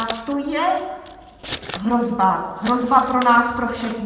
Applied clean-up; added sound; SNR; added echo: none; Scissors; 13 dB; reverberation time 1.0 s.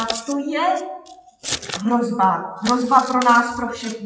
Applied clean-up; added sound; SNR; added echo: classical method WPE with log-MMSE.